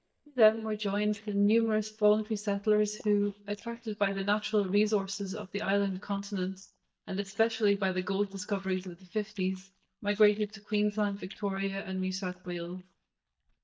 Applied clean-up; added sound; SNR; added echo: neural mask model DeepFilterNet 3.